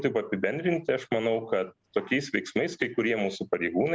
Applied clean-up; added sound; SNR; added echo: none; none; none; none.